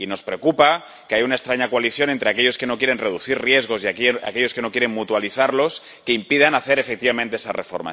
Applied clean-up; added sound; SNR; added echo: none; none; none; none.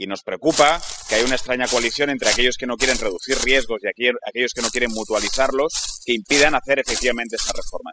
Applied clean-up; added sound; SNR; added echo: classical method spectral subtraction.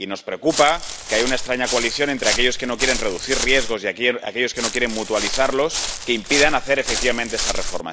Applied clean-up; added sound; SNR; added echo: none; Walk, footsteps; 4 dB; none.